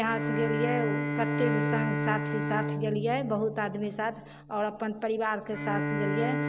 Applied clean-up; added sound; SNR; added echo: none; Bowed string instrument; 0 dB; none.